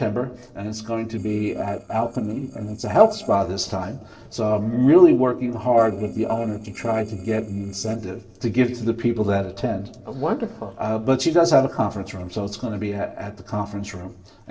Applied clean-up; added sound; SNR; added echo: neural separator model SepFormer DNS4.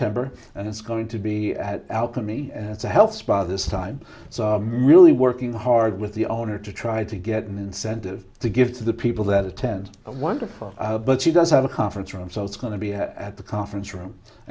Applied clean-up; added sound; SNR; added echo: none; none; none; none.